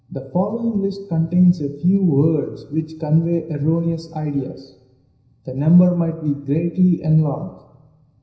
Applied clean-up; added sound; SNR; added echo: none; none; none; reverberation time 0.9 s.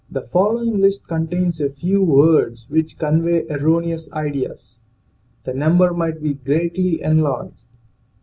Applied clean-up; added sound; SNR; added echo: none; none; none; none.